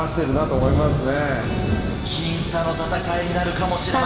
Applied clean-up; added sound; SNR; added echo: none; Thunder; 5 dB; reverberation time 2.5 s.